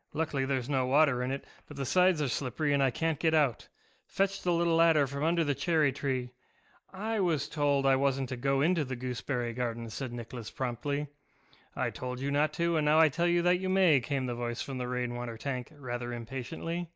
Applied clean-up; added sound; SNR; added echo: neural mask model Resemble Enhance denoiser.